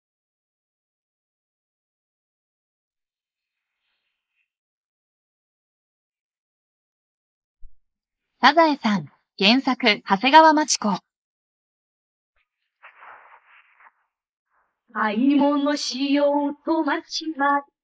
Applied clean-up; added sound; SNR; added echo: neural mask model Resemble Enhance denoiser.